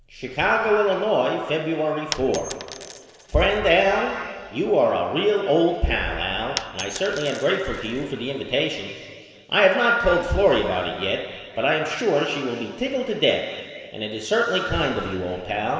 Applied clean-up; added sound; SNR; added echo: none; Coin (dropping); 14 dB; reverberation time 2.2 s.